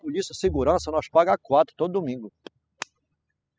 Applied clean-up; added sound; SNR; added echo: classical method spectral subtraction.